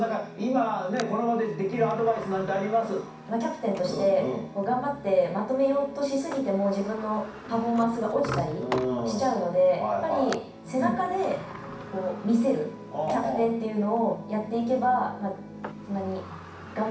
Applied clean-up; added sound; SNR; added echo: none; Sliding door; 16 dB; reverberation time 0.6 s.